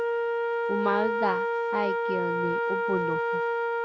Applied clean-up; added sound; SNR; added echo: none; Wind instrument, woodwind instrument; -5 dB; none.